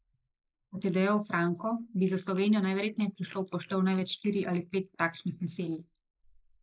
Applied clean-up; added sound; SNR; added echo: neural mask model Resemble Enhance denoiser.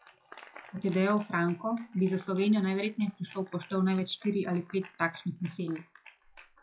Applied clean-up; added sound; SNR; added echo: classical method log-MMSE.